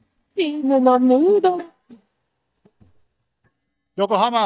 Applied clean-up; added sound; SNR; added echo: neural mask model DeepFilterNet 3.